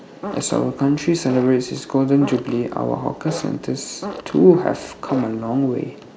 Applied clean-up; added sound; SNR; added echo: none; Fart; 15 dB; none.